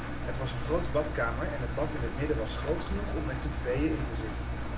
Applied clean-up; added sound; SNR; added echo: none; Engine; -1 dB; none.